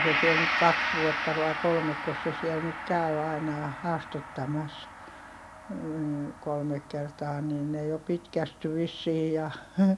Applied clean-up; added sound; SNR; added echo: none; Gong; 4 dB; none.